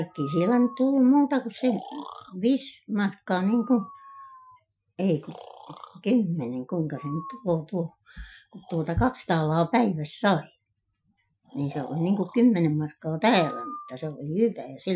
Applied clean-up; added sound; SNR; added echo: classical method Wiener filter.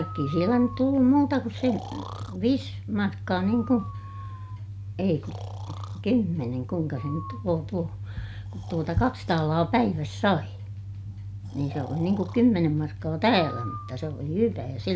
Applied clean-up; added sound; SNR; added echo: none; Breathing; 20 dB; none.